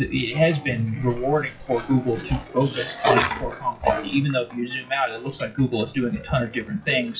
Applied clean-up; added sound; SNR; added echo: classical method WPE with log-MMSE.